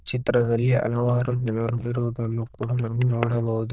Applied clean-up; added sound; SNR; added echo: neural diffusion model UNIVERSE++.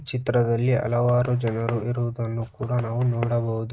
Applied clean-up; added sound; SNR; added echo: neural mask model RNNoise.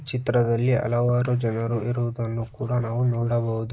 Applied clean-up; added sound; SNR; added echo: neural mask model Resemble Enhance denoiser.